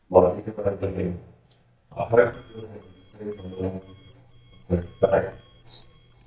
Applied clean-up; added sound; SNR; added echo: neural mask model DeepFilterNet 3.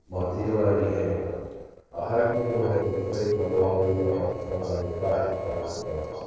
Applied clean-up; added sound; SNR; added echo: neural separator model SepFormer DNS4.